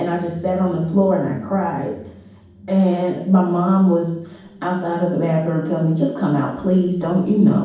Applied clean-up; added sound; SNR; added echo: none; none; none; reverberation time 1.2 s.